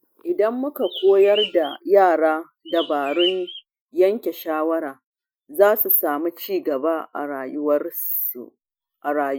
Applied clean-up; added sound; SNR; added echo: classical method Wiener filter.